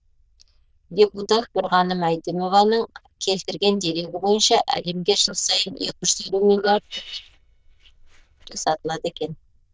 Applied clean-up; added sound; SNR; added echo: neural diffusion model UNIVERSE++.